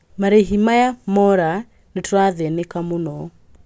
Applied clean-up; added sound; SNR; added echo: none; none; none; none.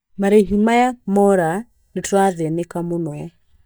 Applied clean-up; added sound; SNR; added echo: neural mask model DeepFilterNet 3.